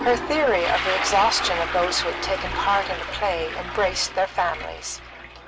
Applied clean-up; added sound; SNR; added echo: none; Toilet flush; 6 dB; none.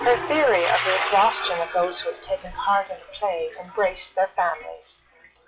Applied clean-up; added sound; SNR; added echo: classical method log-MMSE.